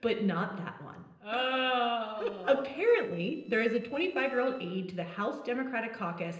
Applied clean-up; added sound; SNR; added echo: neural separator model SepFormer DNS4.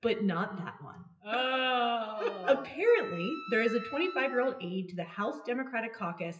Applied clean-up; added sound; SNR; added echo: classical method WPE with log-MMSE.